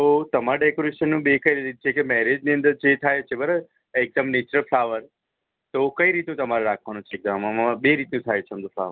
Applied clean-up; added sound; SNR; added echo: none; none; none; none.